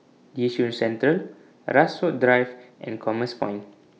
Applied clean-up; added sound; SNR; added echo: none; none; none; none.